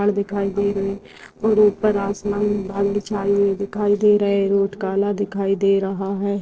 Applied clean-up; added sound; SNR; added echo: neural separator model SepFormer DNS4.